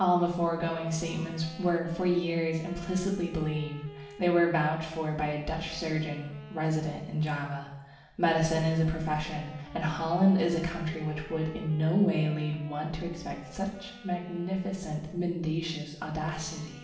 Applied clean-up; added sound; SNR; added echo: none; Wind instrument, woodwind instrument; 20 dB; reverberation time 0.9 s.